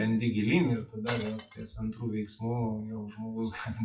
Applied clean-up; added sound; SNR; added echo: classical method WPE with log-MMSE.